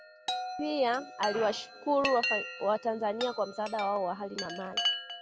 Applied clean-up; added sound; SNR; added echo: none; Chime; 6 dB; none.